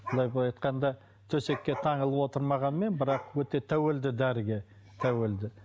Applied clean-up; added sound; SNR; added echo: none; Dog; 16 dB; none.